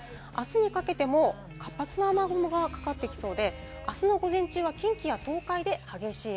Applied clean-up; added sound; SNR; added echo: none; Bowed string instrument; 20 dB; none.